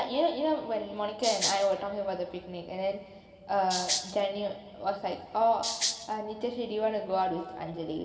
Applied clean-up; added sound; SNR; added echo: none; Rattle (instrument); 3 dB; reverberation time 2.1 s.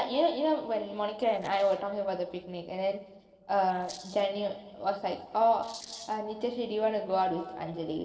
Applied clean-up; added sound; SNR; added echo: neural separator model SepFormer DNS4.